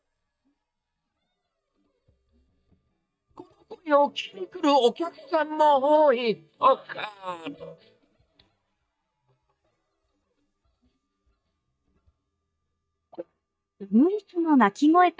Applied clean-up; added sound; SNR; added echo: neural mask model DeepFilterNet 3.